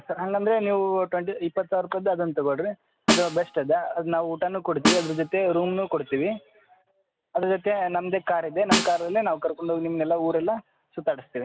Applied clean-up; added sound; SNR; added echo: none; Snare drum; 3 dB; none.